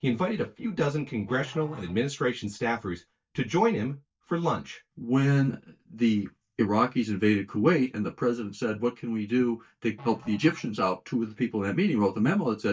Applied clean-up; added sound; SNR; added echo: neural mask model DeepFilterNet 3.